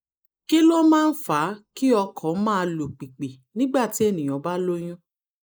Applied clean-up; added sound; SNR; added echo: neural mask model Resemble Enhance denoiser.